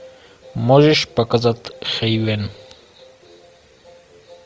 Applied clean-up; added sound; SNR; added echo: none; none; none; none.